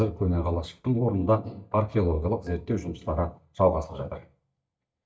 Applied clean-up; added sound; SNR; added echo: neural mask model DeepFilterNet 3.